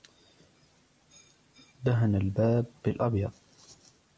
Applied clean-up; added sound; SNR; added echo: none; none; none; none.